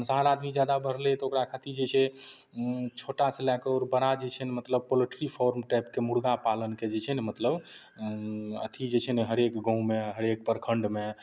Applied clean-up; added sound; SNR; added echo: none; none; none; none.